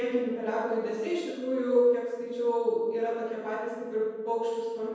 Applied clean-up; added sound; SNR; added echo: none; none; none; reverberation time 1.2 s.